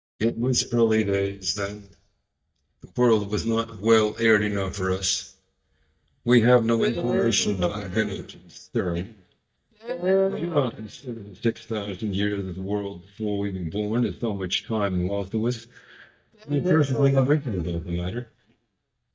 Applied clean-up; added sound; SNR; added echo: neural mask model DeepFilterNet 3.